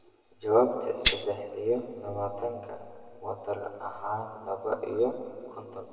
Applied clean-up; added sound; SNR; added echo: none; Tambourine; -2 dB; reverberation time 1.9 s.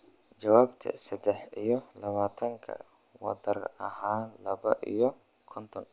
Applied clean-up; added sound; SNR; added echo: none; none; none; none.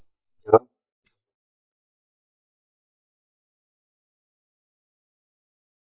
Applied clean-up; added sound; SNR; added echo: neural mask model DeepFilterNet 3.